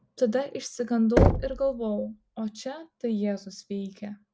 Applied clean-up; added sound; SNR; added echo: none; Knock; -1 dB; none.